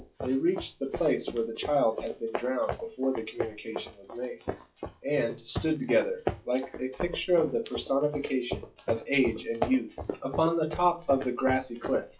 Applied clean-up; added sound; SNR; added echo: classical method WPE with log-MMSE.